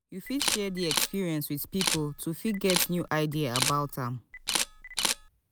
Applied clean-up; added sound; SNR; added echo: none; Camera; 2 dB; none.